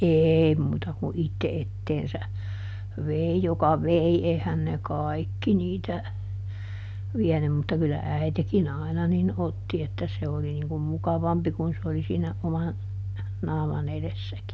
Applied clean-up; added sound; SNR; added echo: none; none; none; none.